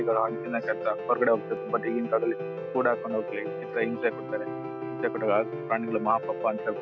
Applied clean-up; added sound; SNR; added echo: none; Piano; 6 dB; none.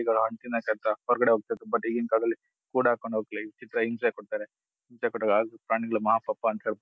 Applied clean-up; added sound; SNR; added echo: none; none; none; none.